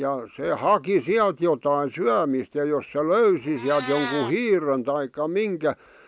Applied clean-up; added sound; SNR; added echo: none; Meow; 18 dB; none.